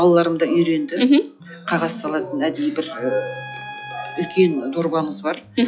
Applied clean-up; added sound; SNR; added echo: classical method log-MMSE.